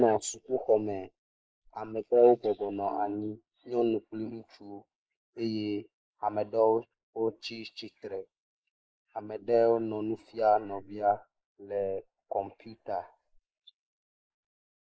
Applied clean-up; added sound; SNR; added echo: neural mask model Resemble Enhance denoiser.